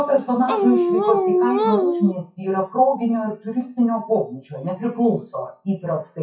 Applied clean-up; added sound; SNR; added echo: classical method WPE with log-MMSE.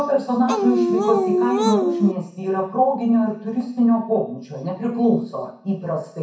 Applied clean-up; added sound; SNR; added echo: none; Dog; -1 dB; reverberation time 0.6 s.